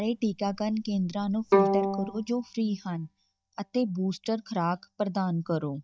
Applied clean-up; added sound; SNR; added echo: neural mask model DeepFilterNet 3.